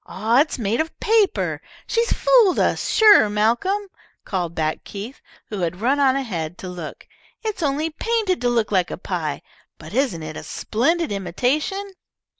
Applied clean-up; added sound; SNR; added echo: none; none; none; none.